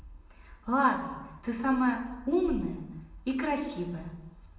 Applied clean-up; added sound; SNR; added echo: none; none; none; reverberation time 0.9 s.